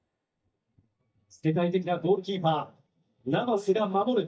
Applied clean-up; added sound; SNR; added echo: neural mask model DeepFilterNet 3.